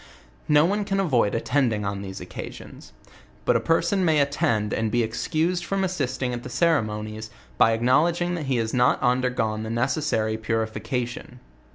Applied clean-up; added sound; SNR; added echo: none; none; none; none.